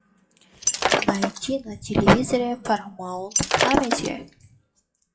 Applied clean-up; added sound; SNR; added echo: classical method WPE with log-MMSE.